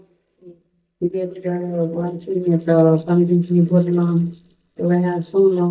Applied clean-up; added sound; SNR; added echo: neural mask model DeepFilterNet 3.